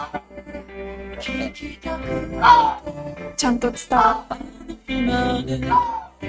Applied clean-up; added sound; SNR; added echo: neural mask model RNNoise.